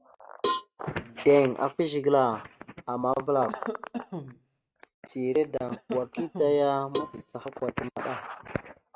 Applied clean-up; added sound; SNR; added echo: neural mask model RNNoise.